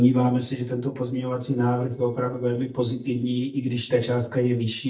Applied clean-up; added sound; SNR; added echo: neural mask model DeepFilterNet 3.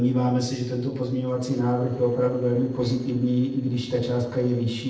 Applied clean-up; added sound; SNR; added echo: neural separator model SepFormer DNS4.